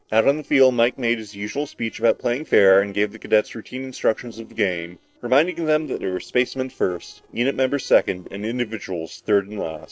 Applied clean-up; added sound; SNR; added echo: neural separator model SepFormer DNS4.